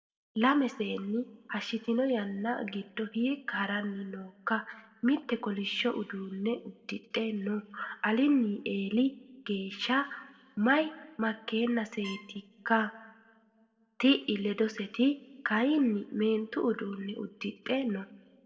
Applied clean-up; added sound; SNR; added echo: neural separator model SepFormer DNS4.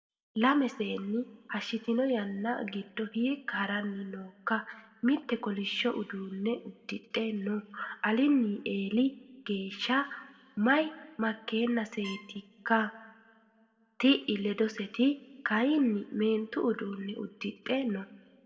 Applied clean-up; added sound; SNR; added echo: none; Trumpet; 20 dB; reverberation time 1.2 s.